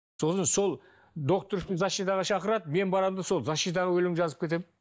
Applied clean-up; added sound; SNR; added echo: neural mask model DeepFilterNet 3.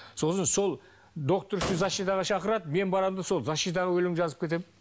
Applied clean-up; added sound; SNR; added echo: none; Gunshot, gunfire; 13 dB; none.